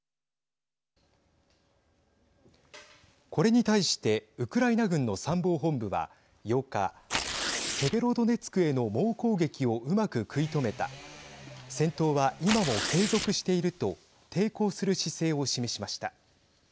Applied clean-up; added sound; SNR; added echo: none; Tearing; 5 dB; none.